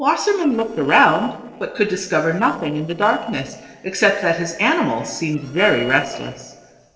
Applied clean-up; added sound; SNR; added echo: neural separator model SepFormer DNS4.